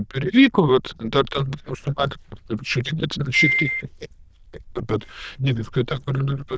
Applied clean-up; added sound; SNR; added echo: neural diffusion model UNIVERSE++.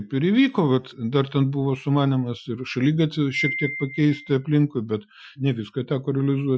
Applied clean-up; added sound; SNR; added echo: classical method Wiener filter.